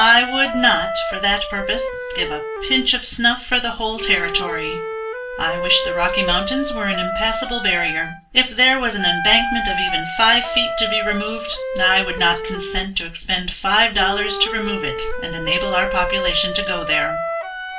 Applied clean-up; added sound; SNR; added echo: none; Wind instrument, woodwind instrument; 6 dB; reverberation time 0.2 s.